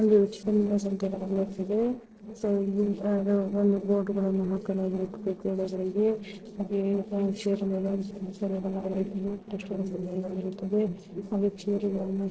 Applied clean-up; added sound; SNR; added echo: neural separator model SepFormer DNS4.